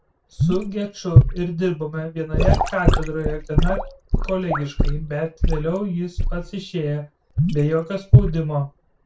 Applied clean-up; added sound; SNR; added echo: none; Sink (filling or washing) / Gurgling / Liquid; -4 dB; reverberation time 0.1 s.